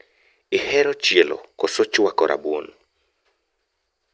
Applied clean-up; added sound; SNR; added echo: none; none; none; none.